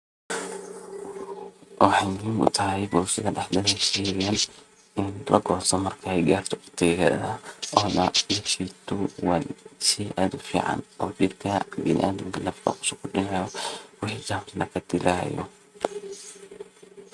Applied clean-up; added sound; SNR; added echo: neural mask model RNNoise.